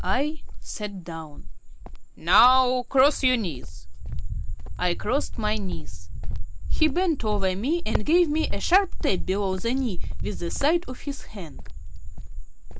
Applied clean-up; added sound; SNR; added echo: none; Cricket; -2 dB; none.